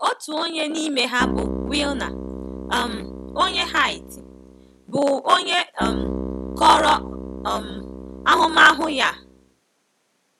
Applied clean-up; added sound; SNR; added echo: none; Keyboard (musical); 8 dB; none.